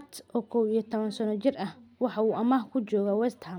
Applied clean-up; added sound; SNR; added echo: none; none; none; none.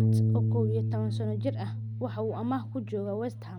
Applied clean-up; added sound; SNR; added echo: none; Bass guitar; -5 dB; none.